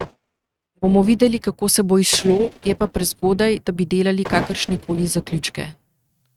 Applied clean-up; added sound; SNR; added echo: neural mask model RNNoise.